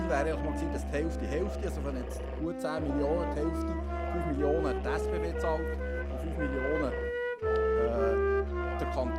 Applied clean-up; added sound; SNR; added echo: none; Musical instrument + Wind instrument, woodwind instrument; -3 dB; none.